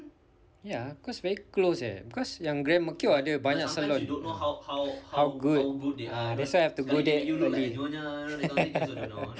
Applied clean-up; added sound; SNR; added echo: none; none; none; none.